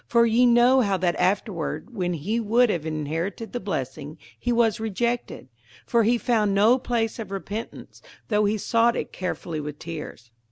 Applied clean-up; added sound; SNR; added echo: none; none; none; none.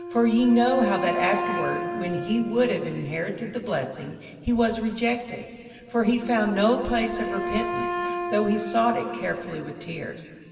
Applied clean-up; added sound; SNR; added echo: none; Wind instrument, woodwind instrument; 8 dB; reverberation time 2.6 s.